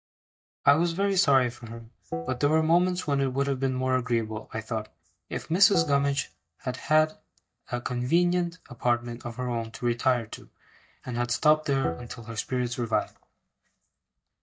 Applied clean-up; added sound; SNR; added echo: neural mask model DeepFilterNet 3.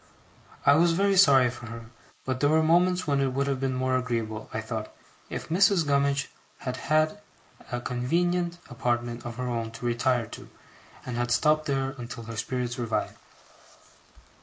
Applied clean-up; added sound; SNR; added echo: neural mask model Resemble Enhance denoiser.